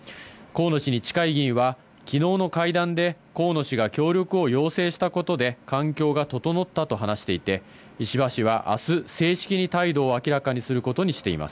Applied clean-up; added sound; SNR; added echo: none; none; none; none.